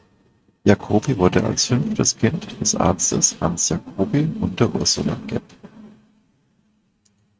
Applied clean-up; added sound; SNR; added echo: neural mask model RNNoise.